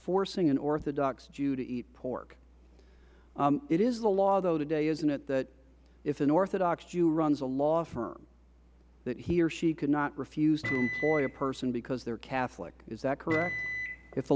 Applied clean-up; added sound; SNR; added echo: none; Microwave oven; 6 dB; none.